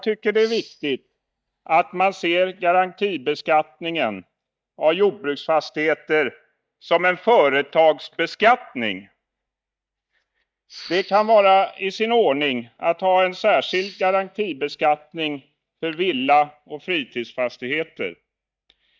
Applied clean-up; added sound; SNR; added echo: neural mask model DeepFilterNet 3.